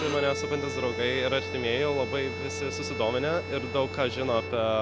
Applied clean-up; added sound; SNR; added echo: none; Microwave oven + Bowed string instrument; 6 dB; none.